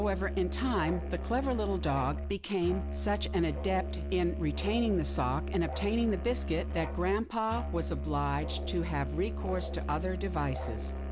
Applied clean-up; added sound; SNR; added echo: none; Musical instrument; 3 dB; none.